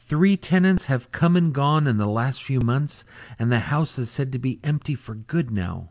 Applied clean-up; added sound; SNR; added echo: none; none; none; none.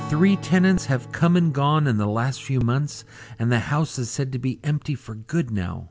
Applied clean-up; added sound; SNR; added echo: none; Strum; 18 dB; none.